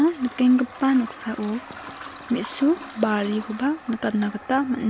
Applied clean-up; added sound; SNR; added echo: none; Toilet flush; 16 dB; none.